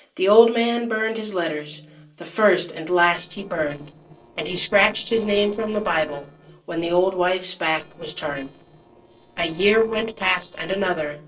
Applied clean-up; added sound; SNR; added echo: neural separator model SepFormer DNS4.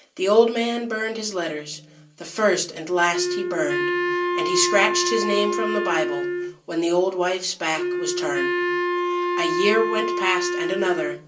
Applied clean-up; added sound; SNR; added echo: none; Wind instrument, woodwind instrument; 0 dB; reverberation time 0.3 s.